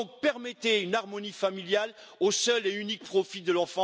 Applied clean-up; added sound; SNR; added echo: none; none; none; none.